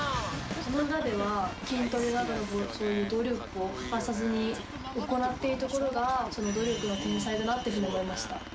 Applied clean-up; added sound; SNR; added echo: none; Aircraft; 12 dB; none.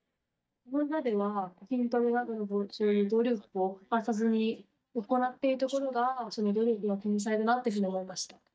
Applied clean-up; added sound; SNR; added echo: neural mask model DeepFilterNet 3.